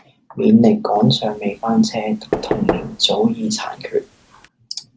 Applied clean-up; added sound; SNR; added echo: none; Knock / Wood; 9 dB; none.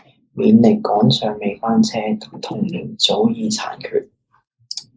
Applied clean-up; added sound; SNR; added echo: neural mask model Resemble Enhance denoiser.